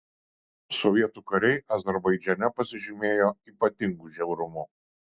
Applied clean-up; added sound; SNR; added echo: none; none; none; none.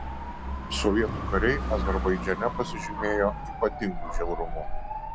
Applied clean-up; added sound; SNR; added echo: none; Motorcycle / Dog; 2 dB; none.